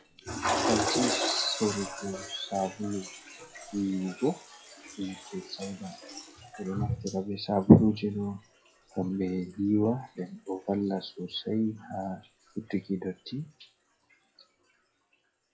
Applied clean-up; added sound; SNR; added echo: classical method WPE with log-MMSE.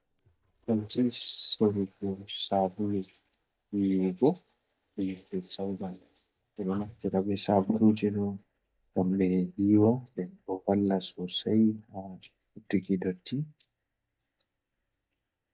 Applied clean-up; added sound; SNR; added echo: neural mask model DeepFilterNet 3.